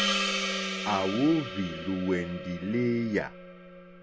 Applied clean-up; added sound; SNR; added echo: none; Gong; 3 dB; none.